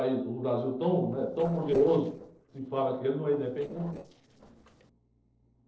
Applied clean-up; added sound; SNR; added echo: neural separator model SepFormer DNS4.